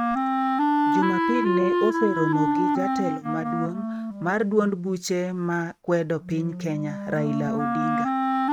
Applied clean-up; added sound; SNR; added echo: neural mask model RNNoise.